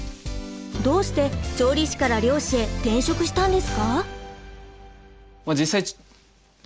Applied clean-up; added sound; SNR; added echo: none; none; none; none.